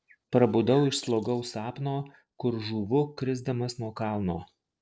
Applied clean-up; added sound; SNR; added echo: neural separator model SepFormer DNS4.